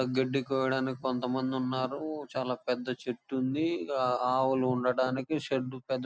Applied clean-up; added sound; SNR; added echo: none; none; none; none.